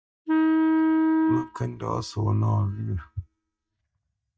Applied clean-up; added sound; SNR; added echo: neural mask model DeepFilterNet 3.